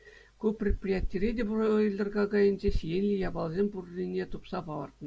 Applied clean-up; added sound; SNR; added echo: none; none; none; none.